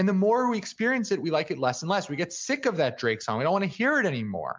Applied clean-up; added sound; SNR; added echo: none; none; none; none.